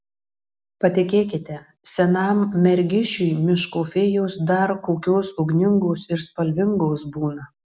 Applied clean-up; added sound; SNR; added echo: none; none; none; none.